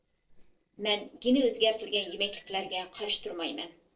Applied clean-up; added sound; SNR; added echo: neural separator model SepFormer DNS4.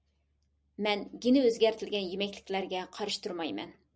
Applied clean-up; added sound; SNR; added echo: none; none; none; none.